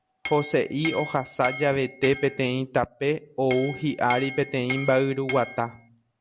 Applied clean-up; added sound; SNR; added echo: none; Chink, clink; 7 dB; none.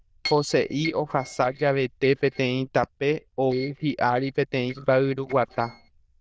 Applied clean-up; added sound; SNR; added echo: neural diffusion model UNIVERSE++.